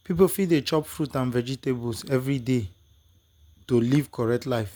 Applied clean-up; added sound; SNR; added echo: none; none; none; none.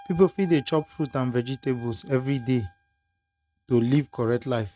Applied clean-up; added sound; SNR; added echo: neural mask model RNNoise.